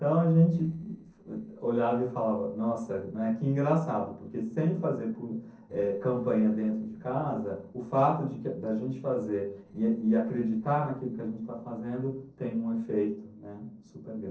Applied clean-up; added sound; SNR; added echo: neural separator model SepFormer DNS4.